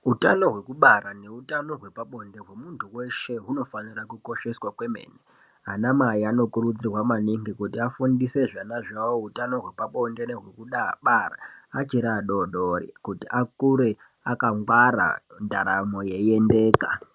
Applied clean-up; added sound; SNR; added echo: none; none; none; none.